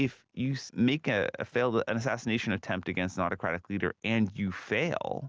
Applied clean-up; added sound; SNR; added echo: none; none; none; none.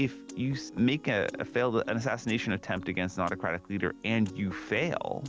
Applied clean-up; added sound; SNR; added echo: none; Piano; 15 dB; none.